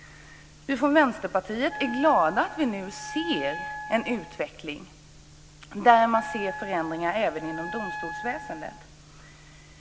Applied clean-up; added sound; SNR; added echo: none; Wind instrument, woodwind instrument; 11 dB; none.